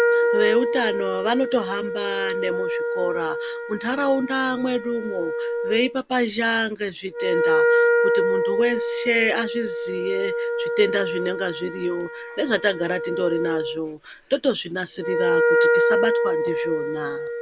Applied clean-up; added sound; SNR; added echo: none; Wind instrument, woodwind instrument; -2 dB; none.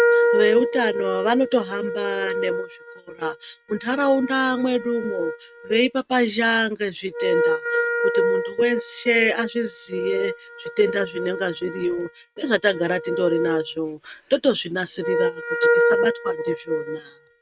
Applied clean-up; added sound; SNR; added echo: neural mask model RNNoise.